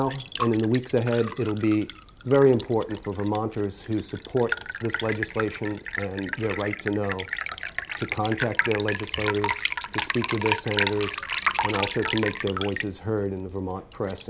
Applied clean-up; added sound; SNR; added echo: none; Liquid; 5 dB; none.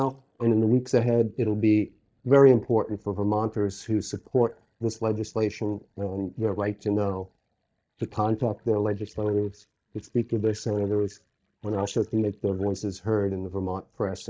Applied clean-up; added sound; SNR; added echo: neural mask model DeepFilterNet 3.